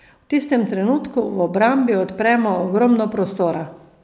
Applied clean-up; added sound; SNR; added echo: none; none; none; none.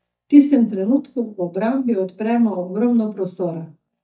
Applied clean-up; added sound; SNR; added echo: neural mask model DeepFilterNet 3.